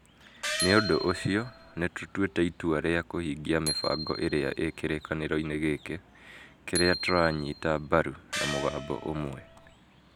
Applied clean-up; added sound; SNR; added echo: none; Gong + Bicycle bell; 9 dB; none.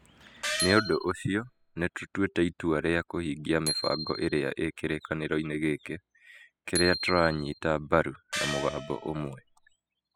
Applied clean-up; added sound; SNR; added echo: classical method spectral subtraction.